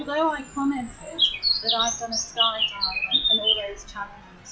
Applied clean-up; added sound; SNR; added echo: classical method WPE with log-MMSE.